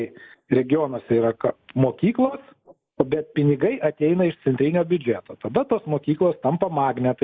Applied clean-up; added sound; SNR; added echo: neural mask model Resemble Enhance denoiser.